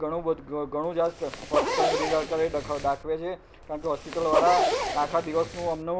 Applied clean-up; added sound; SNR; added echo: none; Zipper (clothing); 2 dB; none.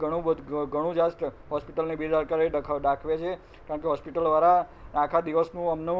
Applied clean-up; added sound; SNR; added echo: none; none; none; none.